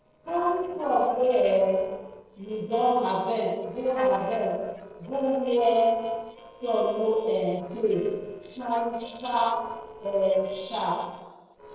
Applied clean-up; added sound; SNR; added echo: neural separator model SepFormer DNS4.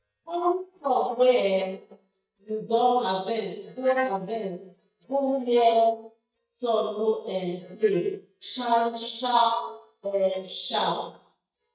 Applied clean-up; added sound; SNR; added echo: neural mask model DeepFilterNet 3.